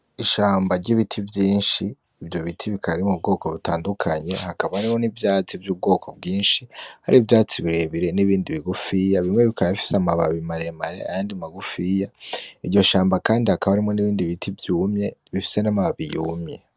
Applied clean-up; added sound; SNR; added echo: none; none; none; none.